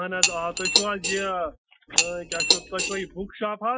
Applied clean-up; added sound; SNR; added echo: classical method Wiener filter.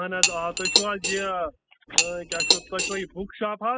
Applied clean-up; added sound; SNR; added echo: classical method spectral subtraction.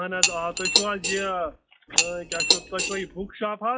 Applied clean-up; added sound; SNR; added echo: classical method log-MMSE.